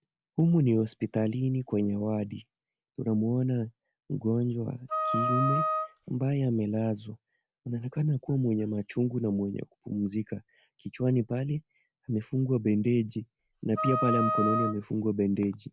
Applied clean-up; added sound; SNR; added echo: none; Wind instrument, woodwind instrument; 2 dB; none.